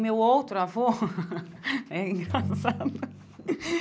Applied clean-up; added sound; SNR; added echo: none; Ringtone; 8 dB; none.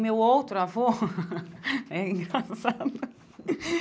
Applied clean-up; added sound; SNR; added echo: none; none; none; none.